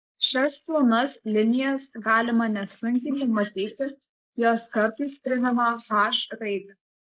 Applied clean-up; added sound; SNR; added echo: neural mask model Resemble Enhance denoiser.